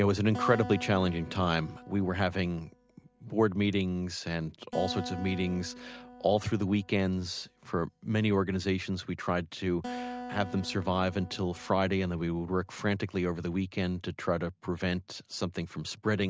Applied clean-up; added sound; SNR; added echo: none; Acoustic guitar; 14 dB; none.